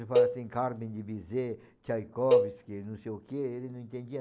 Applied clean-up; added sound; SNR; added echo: none; Cowbell; -3 dB; none.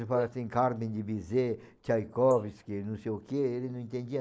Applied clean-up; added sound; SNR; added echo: neural mask model Resemble Enhance denoiser.